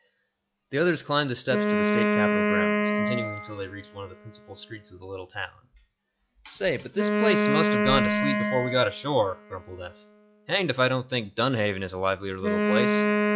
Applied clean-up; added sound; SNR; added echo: classical method log-MMSE.